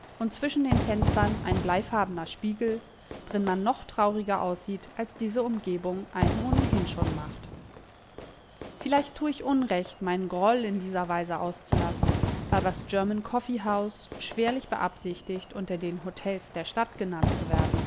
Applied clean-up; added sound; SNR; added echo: none; Fire / Fireworks; 3 dB; none.